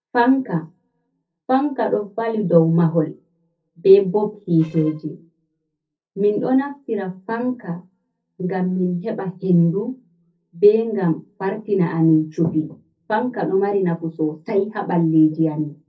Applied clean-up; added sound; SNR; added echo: neural separator model SepFormer DNS4.